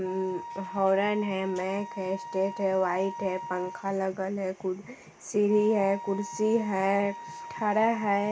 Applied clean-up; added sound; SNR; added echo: none; Wind instrument, woodwind instrument; 13 dB; none.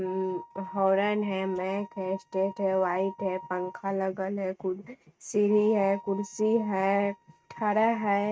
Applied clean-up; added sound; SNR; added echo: neural mask model RNNoise.